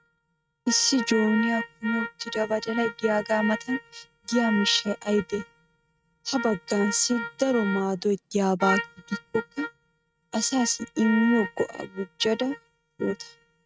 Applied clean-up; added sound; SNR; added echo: neural mask model RNNoise.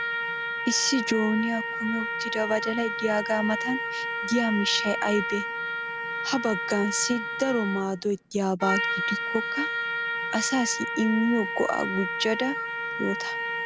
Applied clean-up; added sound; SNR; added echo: none; Trumpet; 3 dB; none.